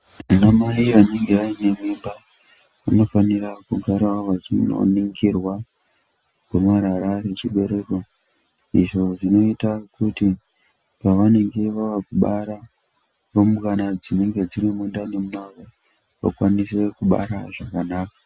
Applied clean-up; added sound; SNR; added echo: none; none; none; none.